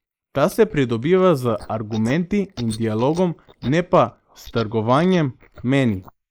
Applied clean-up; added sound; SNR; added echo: neural mask model Resemble Enhance denoiser.